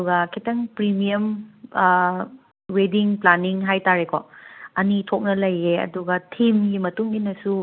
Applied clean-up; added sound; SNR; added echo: none; none; none; none.